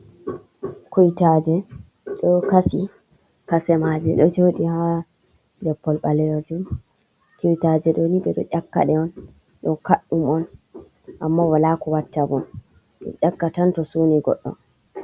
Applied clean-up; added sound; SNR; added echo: none; none; none; none.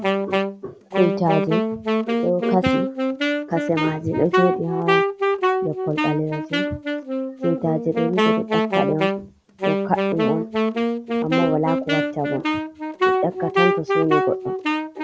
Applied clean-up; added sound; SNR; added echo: none; Wind instrument, woodwind instrument; -3 dB; none.